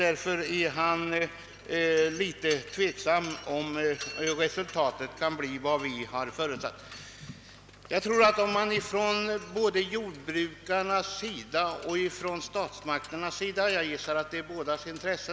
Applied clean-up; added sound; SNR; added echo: none; Mechanisms; 20 dB; none.